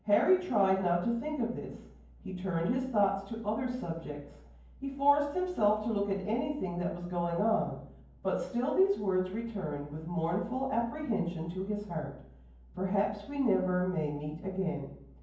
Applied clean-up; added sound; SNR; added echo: none; none; none; reverberation time 0.9 s.